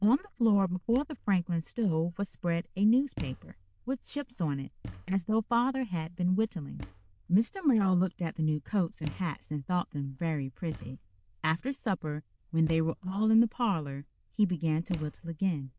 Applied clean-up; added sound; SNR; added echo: neural diffusion model UNIVERSE++.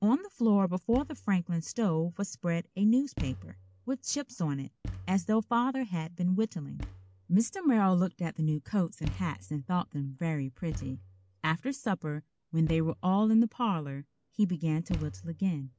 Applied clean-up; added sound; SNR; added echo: none; Thump, thud; 16 dB; none.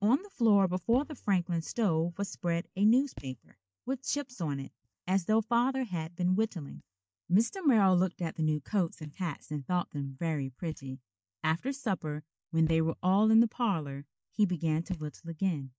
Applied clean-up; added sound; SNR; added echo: neural mask model DeepFilterNet 3.